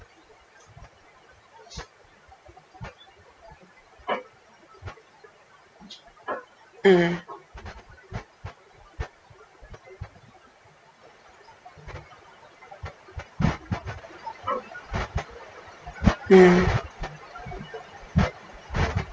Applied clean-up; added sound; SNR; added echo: none; none; none; none.